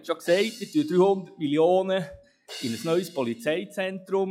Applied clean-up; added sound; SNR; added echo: classical method log-MMSE.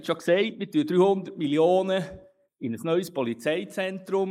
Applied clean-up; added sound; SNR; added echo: neural mask model Resemble Enhance denoiser.